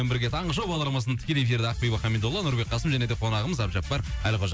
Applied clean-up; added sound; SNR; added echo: none; none; none; none.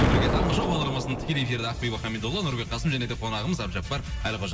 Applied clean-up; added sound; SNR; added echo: none; Explosion; 2 dB; reverberation time 1.8 s.